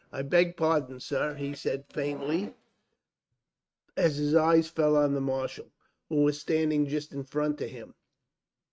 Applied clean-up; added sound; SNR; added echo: neural mask model RNNoise.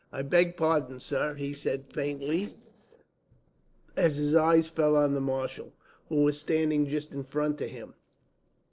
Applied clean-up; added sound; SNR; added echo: neural separator model SepFormer DNS4.